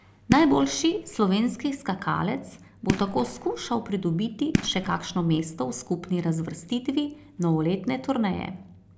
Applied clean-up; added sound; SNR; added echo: none; Fireworks; 6 dB; none.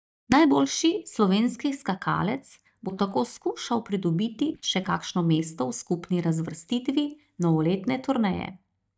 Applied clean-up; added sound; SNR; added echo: neural mask model DeepFilterNet 3.